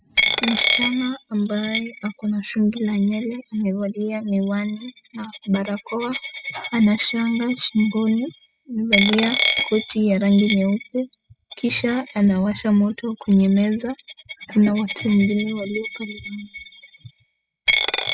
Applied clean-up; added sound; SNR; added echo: classical method spectral subtraction.